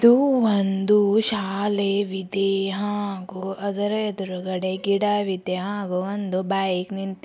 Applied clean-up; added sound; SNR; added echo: none; none; none; none.